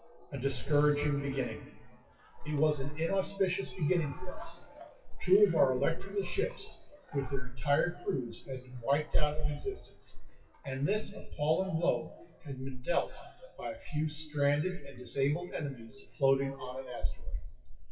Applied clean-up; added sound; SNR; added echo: classical method WPE with log-MMSE.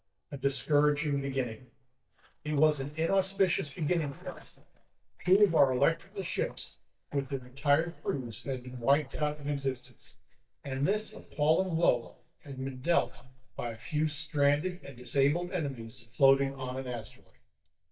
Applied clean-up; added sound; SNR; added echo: neural mask model DeepFilterNet 3.